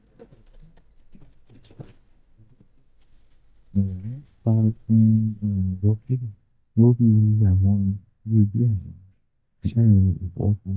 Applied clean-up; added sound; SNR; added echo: neural mask model DeepFilterNet 3.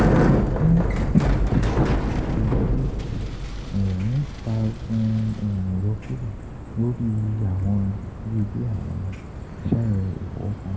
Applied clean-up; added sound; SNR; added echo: none; Bicycle; 0 dB; none.